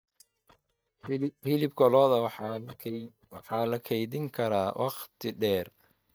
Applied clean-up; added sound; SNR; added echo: neural mask model DeepFilterNet 3.